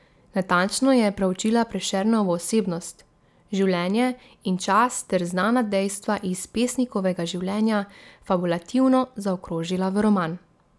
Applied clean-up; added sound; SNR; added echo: none; none; none; none.